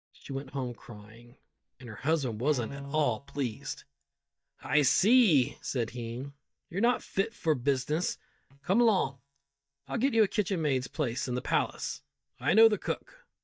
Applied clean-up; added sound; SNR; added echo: neural mask model DeepFilterNet 3.